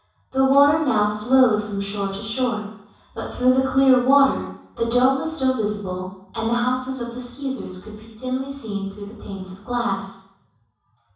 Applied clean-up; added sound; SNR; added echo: none; none; none; reverberation time 0.7 s.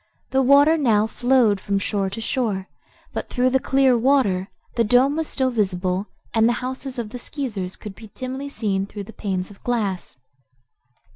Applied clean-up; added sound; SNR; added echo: none; none; none; none.